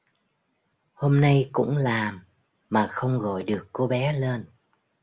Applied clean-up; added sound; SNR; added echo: none; none; none; none.